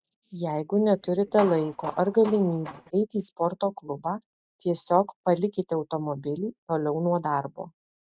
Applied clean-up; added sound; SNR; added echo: neural mask model RNNoise.